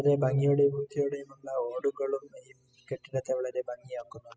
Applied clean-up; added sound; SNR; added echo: classical method spectral subtraction.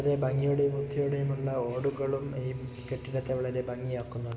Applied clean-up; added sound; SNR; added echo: none; Bowed string instrument; 17 dB; none.